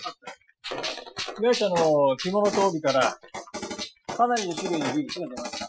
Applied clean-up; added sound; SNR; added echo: classical method Wiener filter.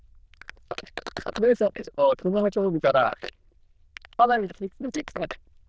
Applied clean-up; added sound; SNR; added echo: neural diffusion model UNIVERSE++.